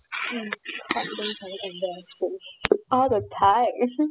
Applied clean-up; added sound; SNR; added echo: classical method spectral subtraction.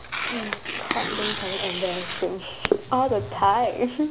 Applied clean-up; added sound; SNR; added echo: none; Tearing; 4 dB; none.